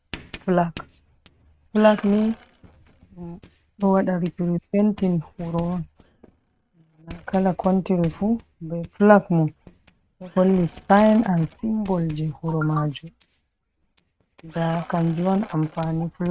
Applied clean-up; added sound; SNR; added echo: neural mask model RNNoise.